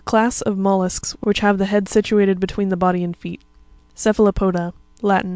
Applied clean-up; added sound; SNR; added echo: none; none; none; none.